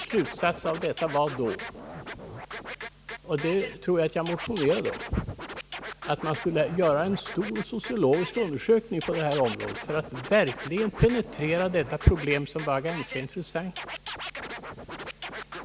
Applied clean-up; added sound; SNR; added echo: none; Scratching (performance technique); 11 dB; none.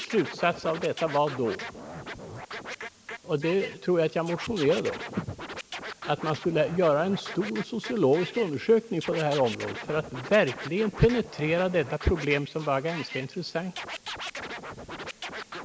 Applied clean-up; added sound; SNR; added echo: neural mask model Resemble Enhance denoiser.